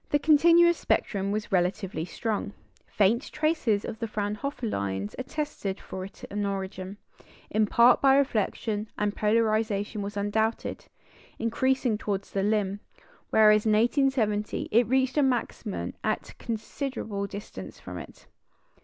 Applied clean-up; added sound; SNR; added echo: none; none; none; none.